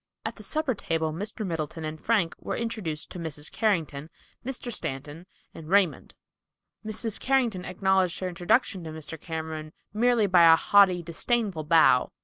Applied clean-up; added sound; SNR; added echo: none; none; none; none.